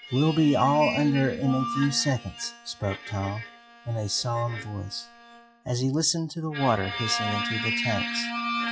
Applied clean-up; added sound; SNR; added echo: classical method log-MMSE.